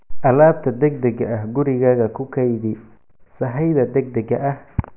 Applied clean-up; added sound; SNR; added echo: none; none; none; none.